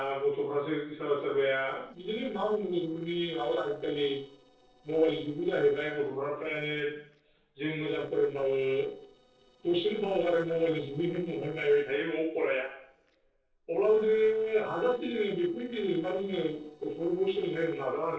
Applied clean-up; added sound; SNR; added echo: neural separator model SepFormer DNS4.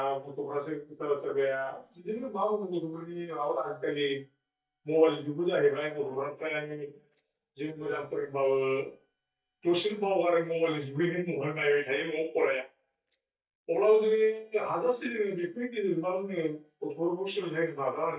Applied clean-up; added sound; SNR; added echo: neural mask model DeepFilterNet 3.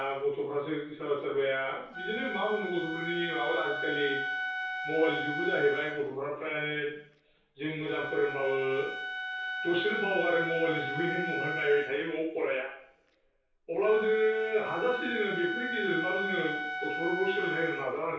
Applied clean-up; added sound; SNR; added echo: none; Wind instrument, woodwind instrument; 5 dB; reverberation time 0.6 s.